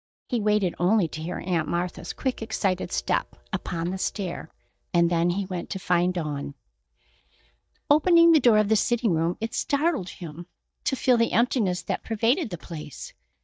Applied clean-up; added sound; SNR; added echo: neural mask model DeepFilterNet 3.